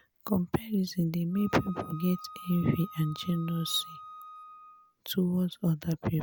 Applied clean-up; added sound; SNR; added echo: none; Wind instrument, woodwind instrument; 18 dB; none.